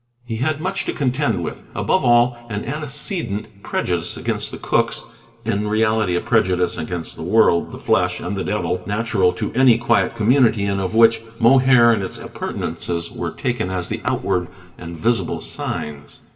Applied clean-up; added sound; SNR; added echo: none; Fireworks; 16 dB; reverberation time 1.3 s.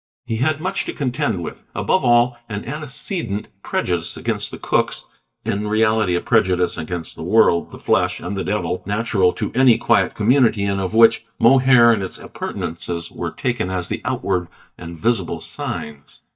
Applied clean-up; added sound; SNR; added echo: neural mask model DeepFilterNet 3.